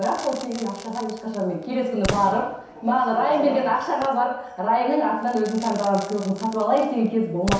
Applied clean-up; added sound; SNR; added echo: none; Crackle / Fireworks; 14 dB; reverberation time 0.7 s.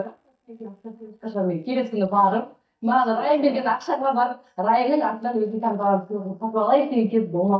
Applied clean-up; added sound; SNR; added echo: neural mask model DeepFilterNet 3.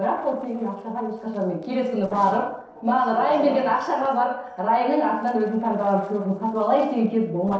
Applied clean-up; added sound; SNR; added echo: neural separator model SepFormer DNS4.